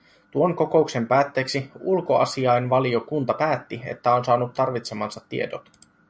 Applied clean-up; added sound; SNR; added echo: none; none; none; none.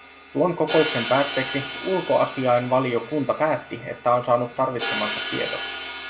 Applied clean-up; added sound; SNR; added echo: none; Crash cymbal; 7 dB; reverberation time 0.4 s.